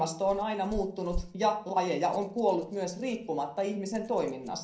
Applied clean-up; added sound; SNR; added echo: none; Rattle; 13 dB; reverberation time 0.6 s.